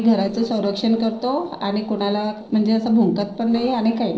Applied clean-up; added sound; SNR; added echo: neural separator model SepFormer DNS4.